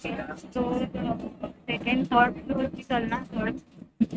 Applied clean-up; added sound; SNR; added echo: neural mask model RNNoise.